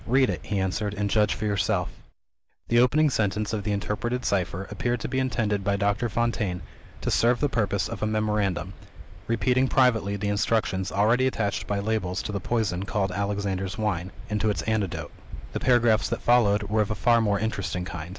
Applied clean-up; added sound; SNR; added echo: none; Waves, surf; 14 dB; none.